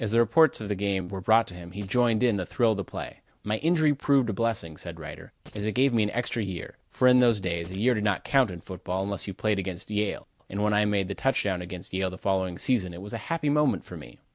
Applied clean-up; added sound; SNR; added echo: none; Keys jangling; 20 dB; none.